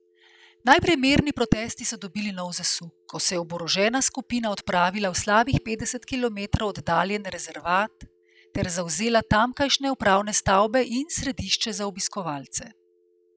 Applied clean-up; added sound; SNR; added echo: classical method log-MMSE.